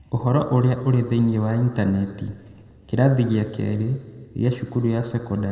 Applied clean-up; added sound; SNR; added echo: none; none; none; reverberation time 1.8 s.